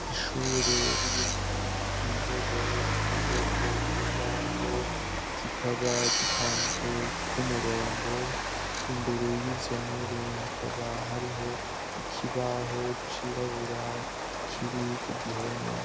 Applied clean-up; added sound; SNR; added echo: none; Rain + Tools; -4 dB; none.